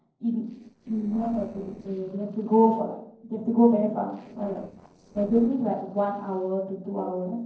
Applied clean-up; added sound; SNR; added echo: neural separator model SepFormer DNS4.